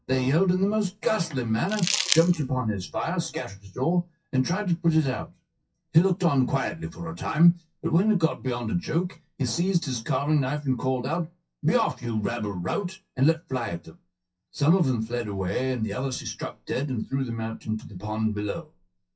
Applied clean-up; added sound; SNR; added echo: classical method WPE with log-MMSE.